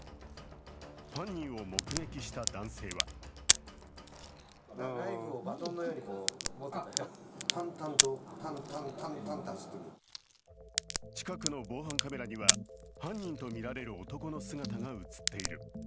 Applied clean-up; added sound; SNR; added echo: none; Crack; -3 dB; none.